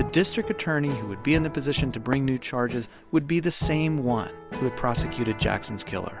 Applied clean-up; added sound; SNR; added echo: none; Tap / Hammer; 10 dB; none.